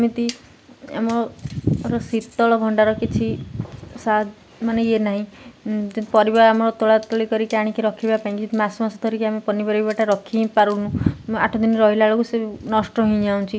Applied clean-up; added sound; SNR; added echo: none; none; none; none.